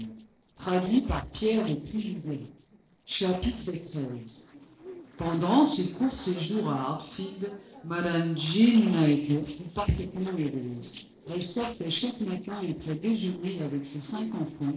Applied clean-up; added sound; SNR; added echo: neural separator model SepFormer DNS4.